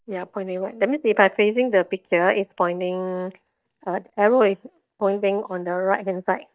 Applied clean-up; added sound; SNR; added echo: neural mask model DeepFilterNet 3.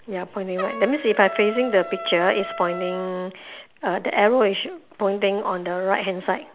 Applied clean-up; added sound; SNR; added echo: none; Trumpet; 14 dB; none.